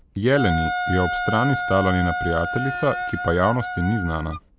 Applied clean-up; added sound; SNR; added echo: none; Wind instrument, woodwind instrument; 5 dB; none.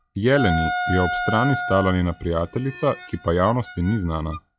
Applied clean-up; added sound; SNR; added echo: classical method log-MMSE.